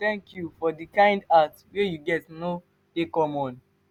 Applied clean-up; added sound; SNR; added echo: none; none; none; none.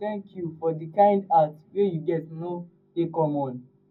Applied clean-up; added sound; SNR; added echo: none; none; none; reverberation time 0.4 s.